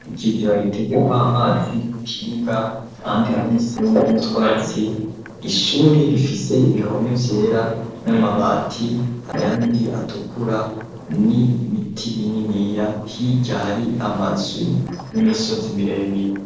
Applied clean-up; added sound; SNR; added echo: neural separator model SepFormer DNS4.